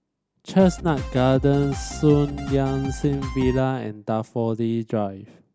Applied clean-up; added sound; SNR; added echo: none; Drum kit; 9 dB; none.